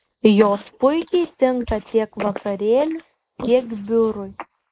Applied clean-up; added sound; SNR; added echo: neural mask model Resemble Enhance denoiser.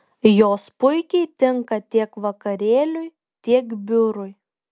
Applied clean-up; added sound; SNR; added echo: none; none; none; none.